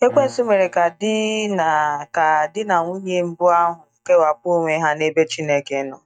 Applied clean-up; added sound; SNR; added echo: neural mask model DeepFilterNet 3.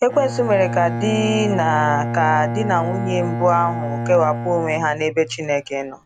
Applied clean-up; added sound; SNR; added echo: none; Bowed string instrument; 5 dB; none.